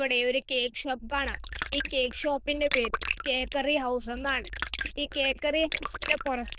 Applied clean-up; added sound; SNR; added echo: neural diffusion model UNIVERSE++.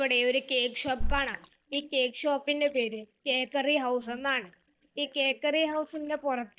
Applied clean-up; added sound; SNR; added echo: neural mask model DeepFilterNet 3.